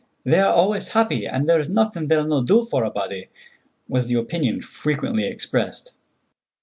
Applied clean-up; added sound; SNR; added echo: none; none; none; none.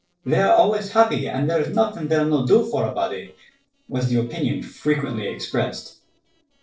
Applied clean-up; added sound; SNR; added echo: neural separator model SepFormer DNS4.